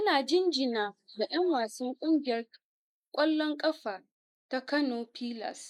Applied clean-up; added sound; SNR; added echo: neural mask model Resemble Enhance denoiser.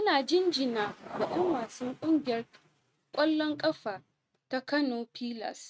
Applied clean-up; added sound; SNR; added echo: neural mask model RNNoise.